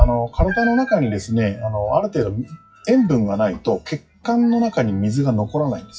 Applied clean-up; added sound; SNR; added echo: classical method WPE with log-MMSE.